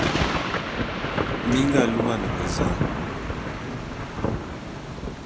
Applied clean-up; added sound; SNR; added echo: none; Thunder / Rain; -4 dB; none.